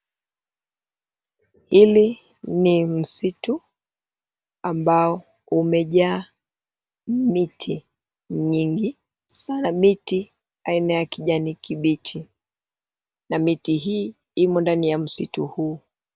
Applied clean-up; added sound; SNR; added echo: none; none; none; none.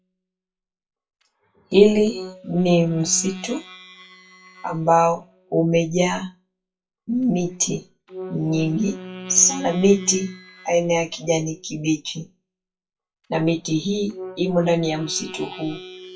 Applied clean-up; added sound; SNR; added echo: classical method WPE with log-MMSE.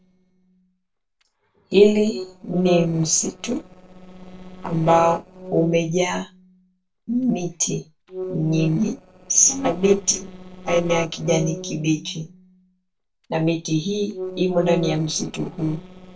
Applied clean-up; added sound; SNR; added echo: neural separator model SepFormer DNS4.